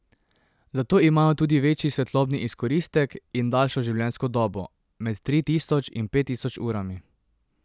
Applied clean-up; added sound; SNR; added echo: none; none; none; none.